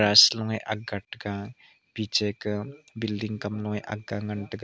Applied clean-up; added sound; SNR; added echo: none; none; none; none.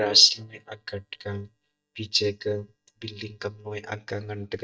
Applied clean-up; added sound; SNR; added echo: neural mask model DeepFilterNet 3.